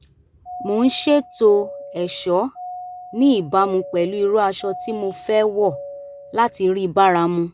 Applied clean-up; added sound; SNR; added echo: none; Doorbell; 15 dB; none.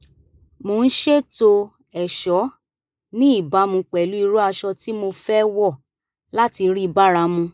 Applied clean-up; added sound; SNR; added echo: neural mask model Resemble Enhance denoiser.